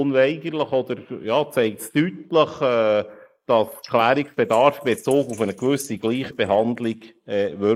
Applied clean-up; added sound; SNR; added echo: neural mask model Resemble Enhance denoiser.